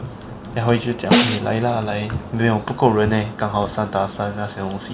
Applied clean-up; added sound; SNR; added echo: none; Snare drum; -1 dB; none.